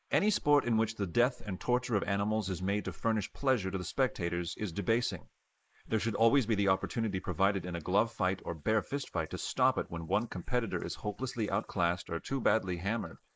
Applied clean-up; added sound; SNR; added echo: neural mask model Resemble Enhance denoiser.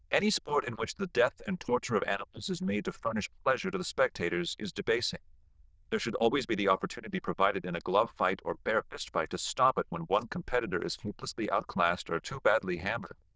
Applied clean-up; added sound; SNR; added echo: neural diffusion model UNIVERSE++.